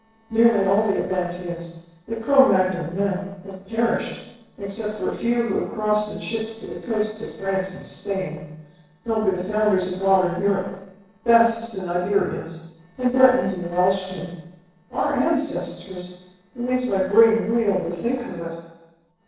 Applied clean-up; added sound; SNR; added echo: neural separator model SepFormer DNS4.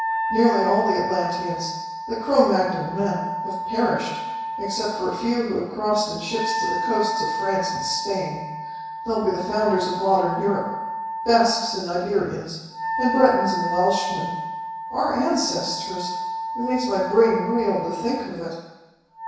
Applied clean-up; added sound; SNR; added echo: none; Wind instrument, woodwind instrument; 5 dB; reverberation time 1.1 s.